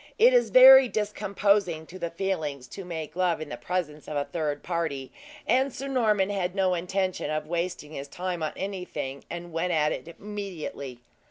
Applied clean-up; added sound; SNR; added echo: none; none; none; none.